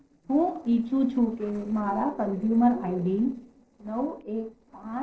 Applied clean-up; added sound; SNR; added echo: neural separator model SepFormer DNS4.